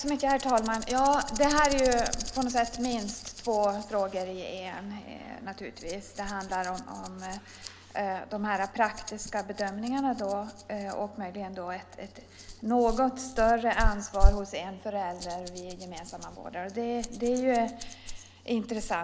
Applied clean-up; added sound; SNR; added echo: none; Rattle; 4 dB; none.